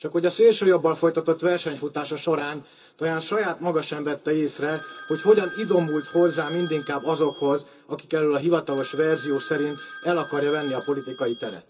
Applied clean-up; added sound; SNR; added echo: none; Telephone; 11 dB; reverberation time 0.2 s.